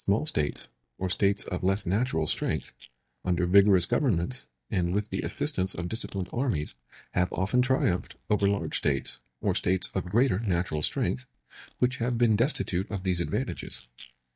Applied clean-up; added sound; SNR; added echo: neural mask model DeepFilterNet 3.